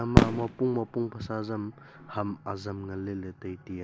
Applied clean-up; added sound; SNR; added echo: none; Fireworks; -4 dB; none.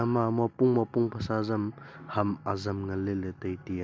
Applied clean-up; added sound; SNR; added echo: none; none; none; none.